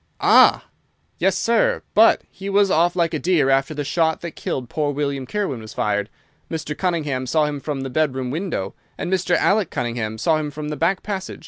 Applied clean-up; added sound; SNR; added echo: none; none; none; none.